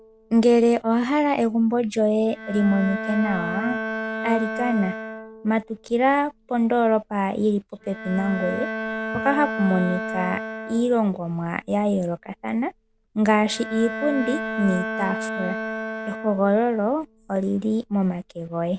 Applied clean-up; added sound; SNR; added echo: none; Bowed string instrument; 9 dB; none.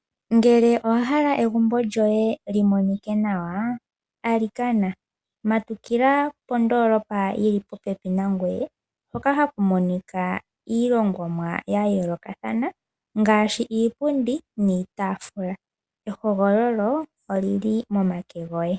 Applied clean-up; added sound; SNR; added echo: none; none; none; none.